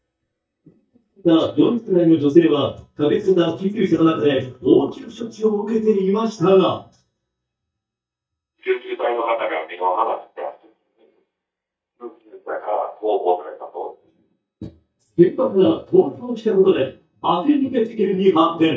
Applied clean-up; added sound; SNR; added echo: neural mask model DeepFilterNet 3.